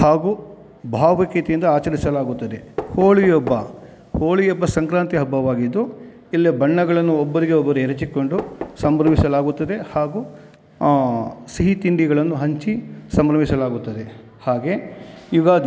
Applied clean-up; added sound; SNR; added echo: none; Knock; 16 dB; none.